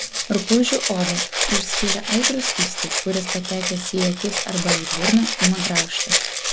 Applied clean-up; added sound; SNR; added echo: none; Rattle (instrument); 0 dB; none.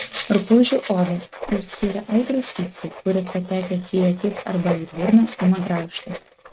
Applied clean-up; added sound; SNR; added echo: neural mask model RNNoise.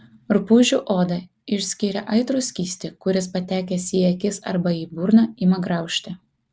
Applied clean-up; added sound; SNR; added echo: none; none; none; none.